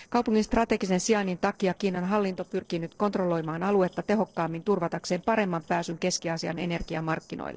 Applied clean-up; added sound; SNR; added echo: neural separator model SepFormer DNS4.